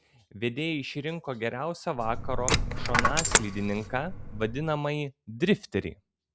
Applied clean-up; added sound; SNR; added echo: none; Coin (dropping); -3 dB; none.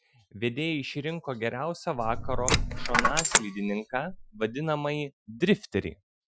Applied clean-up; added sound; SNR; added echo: classical method Wiener filter.